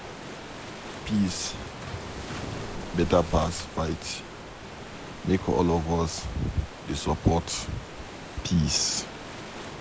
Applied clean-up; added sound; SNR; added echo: none; Waves, surf; 10 dB; none.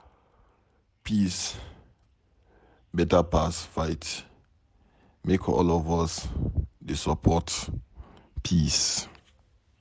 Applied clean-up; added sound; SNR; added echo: none; none; none; none.